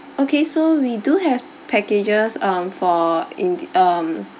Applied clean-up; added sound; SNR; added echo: none; none; none; none.